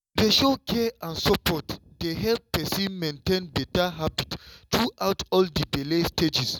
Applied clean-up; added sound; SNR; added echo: none; none; none; none.